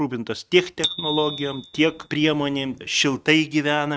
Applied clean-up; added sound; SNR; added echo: neural mask model RNNoise.